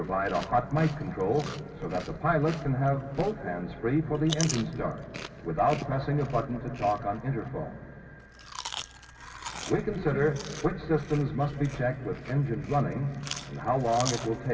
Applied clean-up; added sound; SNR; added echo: none; Chewing, mastication; 14 dB; reverberation time 2.4 s.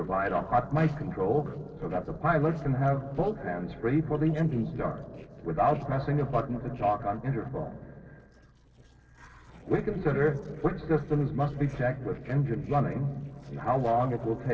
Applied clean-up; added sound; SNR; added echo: neural separator model SepFormer DNS4.